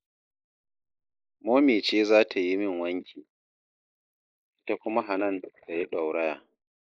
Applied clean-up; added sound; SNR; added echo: neural mask model Resemble Enhance denoiser.